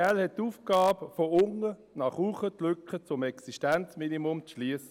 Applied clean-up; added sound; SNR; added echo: none; none; none; none.